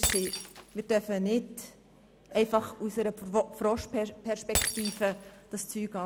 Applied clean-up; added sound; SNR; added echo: none; Shatter; 7 dB; none.